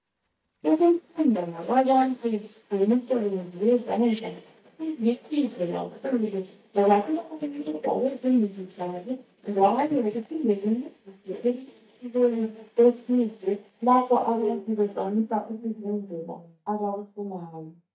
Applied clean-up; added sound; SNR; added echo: neural mask model DeepFilterNet 3.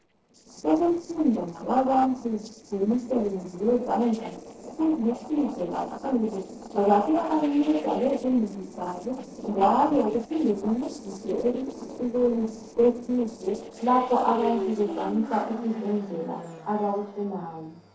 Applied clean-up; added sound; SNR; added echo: neural separator model SepFormer DNS4.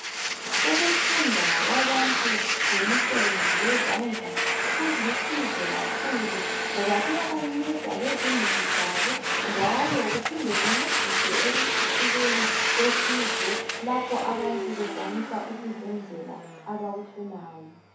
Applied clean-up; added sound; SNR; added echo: none; Domestic sounds, home sounds; -4 dB; reverberation time 0.5 s.